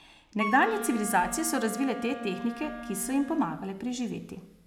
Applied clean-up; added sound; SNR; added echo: none; Wind instrument, woodwind instrument; 9 dB; none.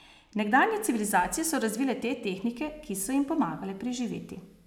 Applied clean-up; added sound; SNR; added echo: none; none; none; none.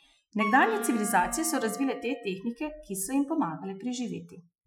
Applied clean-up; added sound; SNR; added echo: classical method Wiener filter.